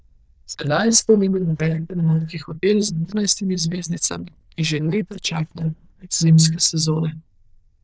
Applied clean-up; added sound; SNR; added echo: neural diffusion model UNIVERSE++.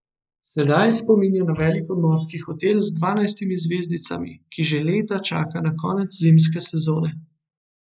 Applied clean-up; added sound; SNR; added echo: neural mask model Resemble Enhance denoiser.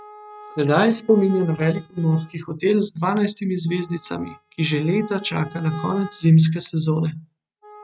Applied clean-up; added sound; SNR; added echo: neural mask model RNNoise.